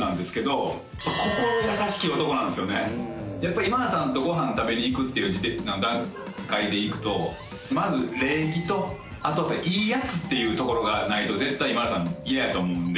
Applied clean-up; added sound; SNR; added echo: none; none; none; none.